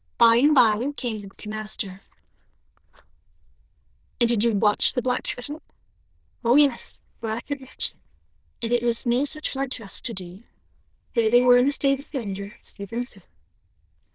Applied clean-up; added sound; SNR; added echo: neural diffusion model UNIVERSE++.